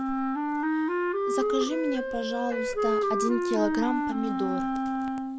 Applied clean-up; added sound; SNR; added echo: none; Wind instrument, woodwind instrument; -4 dB; none.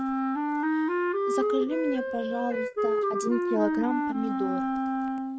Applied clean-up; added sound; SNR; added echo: neural mask model RNNoise.